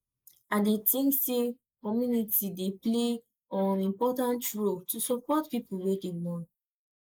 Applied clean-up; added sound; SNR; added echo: neural mask model Resemble Enhance denoiser.